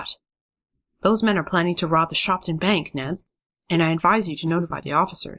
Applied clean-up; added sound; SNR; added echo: neural mask model Resemble Enhance denoiser.